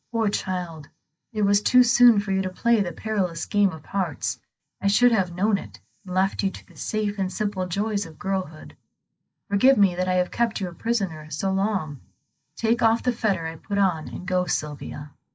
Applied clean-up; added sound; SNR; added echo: neural mask model Resemble Enhance denoiser.